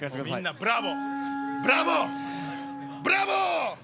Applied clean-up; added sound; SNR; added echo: none; Wind instrument, woodwind instrument; 7 dB; none.